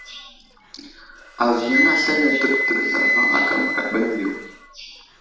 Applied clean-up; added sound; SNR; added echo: none; Wind instrument, woodwind instrument; -1 dB; reverberation time 0.7 s.